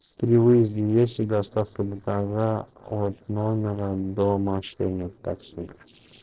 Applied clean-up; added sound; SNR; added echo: neural separator model SepFormer DNS4.